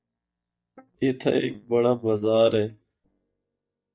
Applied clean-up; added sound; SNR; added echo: neural mask model DeepFilterNet 3.